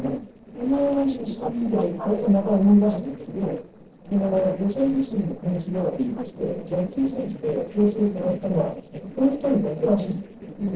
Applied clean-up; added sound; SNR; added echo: neural separator model SepFormer DNS4.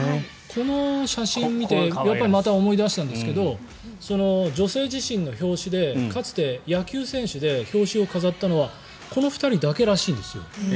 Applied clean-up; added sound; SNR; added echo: none; none; none; none.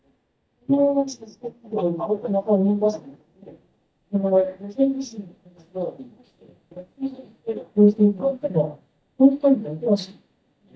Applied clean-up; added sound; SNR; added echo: neural mask model DeepFilterNet 3.